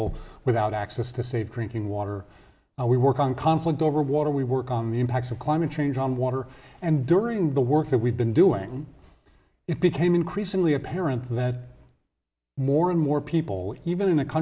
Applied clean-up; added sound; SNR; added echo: none; none; none; none.